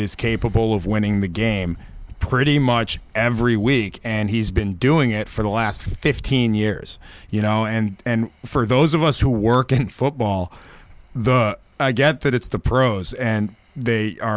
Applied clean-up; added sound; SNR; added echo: none; none; none; none.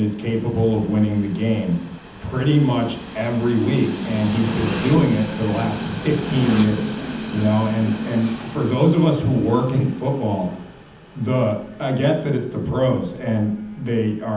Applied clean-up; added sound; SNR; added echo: none; Train; 11 dB; reverberation time 0.8 s.